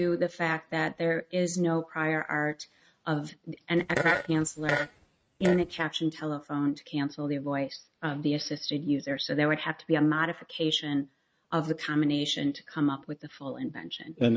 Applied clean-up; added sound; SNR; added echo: neural mask model RNNoise.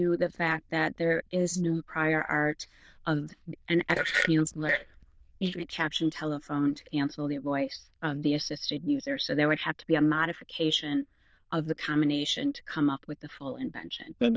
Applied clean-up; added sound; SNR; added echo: neural diffusion model UNIVERSE++.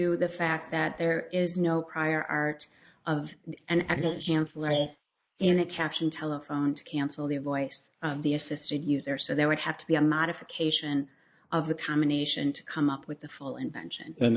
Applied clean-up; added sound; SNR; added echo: neural mask model Resemble Enhance denoiser.